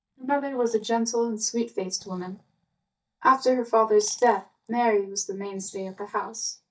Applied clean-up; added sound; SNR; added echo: neural mask model DeepFilterNet 3.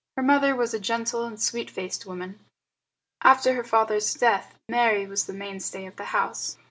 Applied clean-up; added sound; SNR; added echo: none; none; none; none.